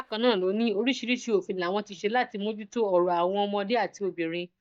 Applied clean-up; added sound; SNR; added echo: neural mask model DeepFilterNet 3.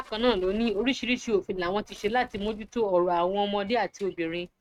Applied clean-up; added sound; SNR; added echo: neural mask model RNNoise.